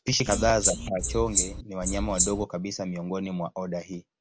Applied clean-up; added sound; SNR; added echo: none; Wild animals; -1 dB; none.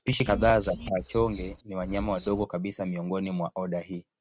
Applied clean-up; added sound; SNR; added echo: neural mask model RNNoise.